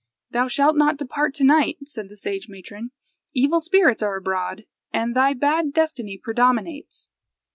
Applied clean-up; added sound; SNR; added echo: none; none; none; none.